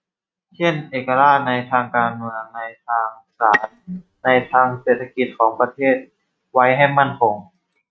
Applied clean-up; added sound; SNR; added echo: neural mask model RNNoise.